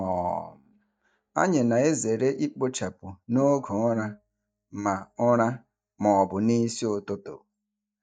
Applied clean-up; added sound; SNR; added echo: neural mask model DeepFilterNet 3.